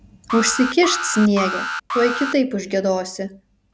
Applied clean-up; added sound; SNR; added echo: none; Alarm; 7 dB; none.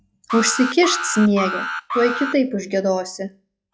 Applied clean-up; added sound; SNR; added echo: classical method log-MMSE.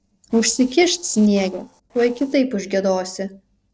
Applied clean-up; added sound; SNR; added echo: neural separator model SepFormer DNS4.